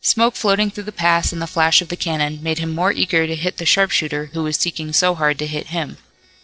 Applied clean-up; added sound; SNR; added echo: neural separator model SepFormer DNS4.